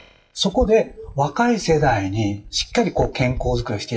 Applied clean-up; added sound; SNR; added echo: classical method WPE with log-MMSE.